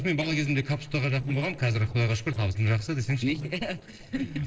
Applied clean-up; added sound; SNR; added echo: neural separator model SepFormer DNS4.